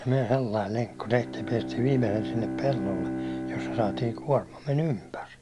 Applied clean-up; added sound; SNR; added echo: none; Bowed string instrument; 7 dB; none.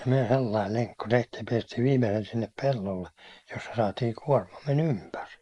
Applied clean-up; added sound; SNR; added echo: neural mask model Resemble Enhance denoiser.